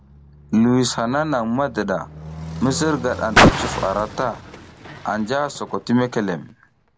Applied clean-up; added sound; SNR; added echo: none; Car; 3 dB; none.